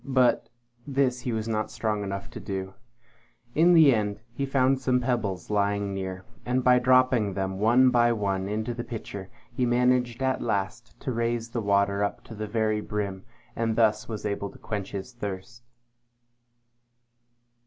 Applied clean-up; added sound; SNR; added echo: none; none; none; none.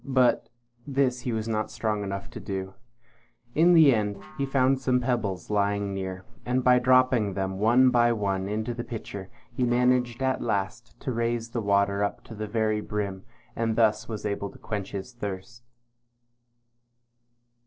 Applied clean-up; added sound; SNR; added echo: neural separator model SepFormer DNS4.